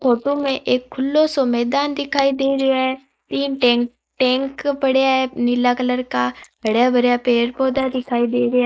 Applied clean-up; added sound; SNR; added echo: neural mask model Resemble Enhance denoiser.